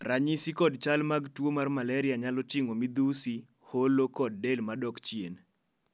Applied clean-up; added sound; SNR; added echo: none; none; none; none.